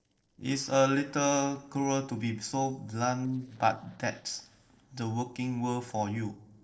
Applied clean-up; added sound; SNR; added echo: neural separator model SepFormer DNS4.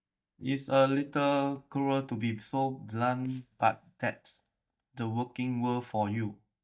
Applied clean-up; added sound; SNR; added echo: neural mask model DeepFilterNet 3.